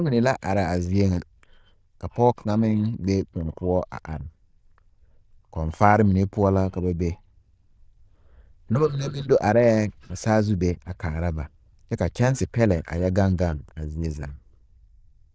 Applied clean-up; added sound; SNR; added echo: neural diffusion model UNIVERSE++.